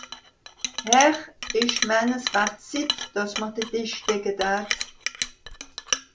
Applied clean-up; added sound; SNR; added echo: none; Chink, clink; 5 dB; none.